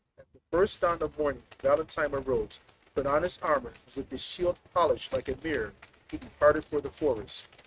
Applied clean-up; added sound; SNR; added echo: neural mask model RNNoise.